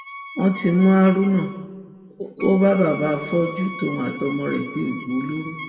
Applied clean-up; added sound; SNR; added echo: none; Wind instrument, woodwind instrument; 15 dB; reverberation time 1.5 s.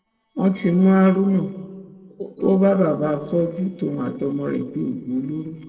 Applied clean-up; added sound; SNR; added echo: neural separator model SepFormer DNS4.